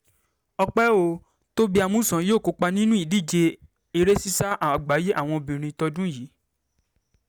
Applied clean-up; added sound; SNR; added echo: none; none; none; none.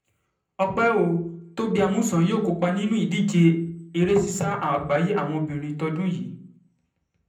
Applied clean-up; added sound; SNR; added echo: none; none; none; reverberation time 0.6 s.